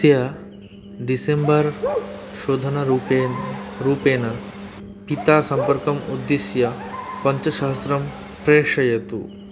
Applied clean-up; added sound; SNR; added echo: none; Bird; 11 dB; none.